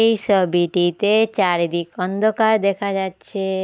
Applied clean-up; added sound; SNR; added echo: none; none; none; none.